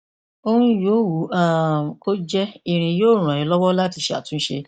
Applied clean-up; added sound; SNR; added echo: neural mask model DeepFilterNet 3.